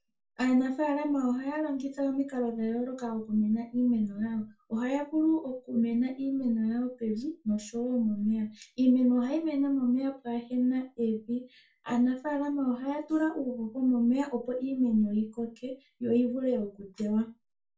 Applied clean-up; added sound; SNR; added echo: none; none; none; reverberation time 0.2 s.